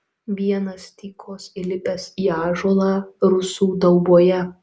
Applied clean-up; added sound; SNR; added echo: none; none; none; none.